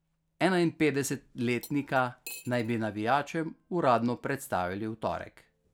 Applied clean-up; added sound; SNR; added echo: none; Cutlery, silverware; 19 dB; none.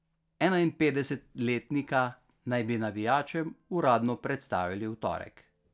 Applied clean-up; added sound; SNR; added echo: none; none; none; none.